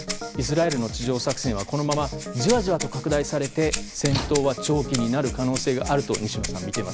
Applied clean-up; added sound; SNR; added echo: none; Slam / Tools + Rattle (instrument); 10 dB; none.